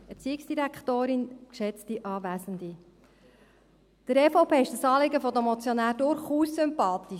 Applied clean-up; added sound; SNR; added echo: none; none; none; none.